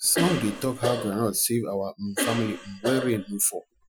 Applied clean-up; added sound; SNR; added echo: classical method Wiener filter.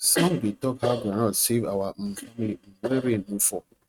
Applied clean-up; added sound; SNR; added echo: neural mask model RNNoise.